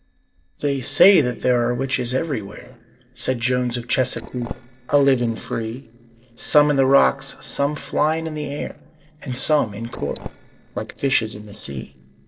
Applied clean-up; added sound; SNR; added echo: neural separator model SepFormer DNS4.